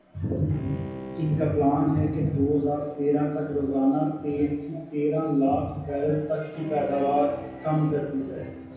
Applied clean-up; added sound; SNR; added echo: none; Bowed string instrument; 17 dB; reverberation time 0.9 s.